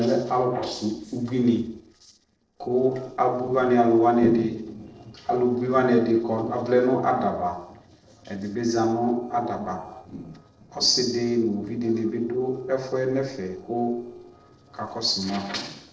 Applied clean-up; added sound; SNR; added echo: neural separator model SepFormer DNS4.